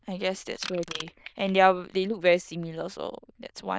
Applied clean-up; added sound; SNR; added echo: neural diffusion model UNIVERSE++.